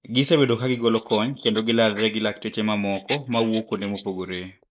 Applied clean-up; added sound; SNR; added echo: neural mask model Resemble Enhance denoiser.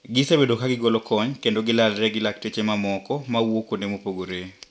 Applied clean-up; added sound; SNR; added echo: none; none; none; none.